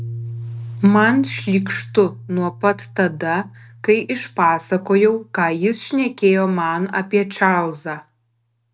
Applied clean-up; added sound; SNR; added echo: none; Piano; 17 dB; none.